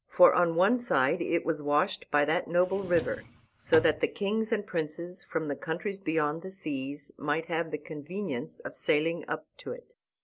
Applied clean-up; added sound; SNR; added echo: none; Drawer open or close; 13 dB; none.